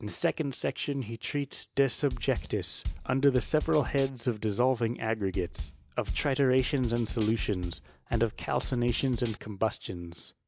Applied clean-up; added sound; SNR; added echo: none; Drum kit; 8 dB; none.